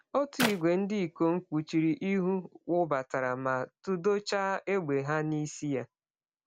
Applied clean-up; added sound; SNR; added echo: none; Clapping; 6 dB; none.